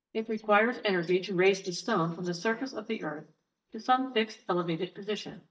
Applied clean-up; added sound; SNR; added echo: neural mask model DeepFilterNet 3.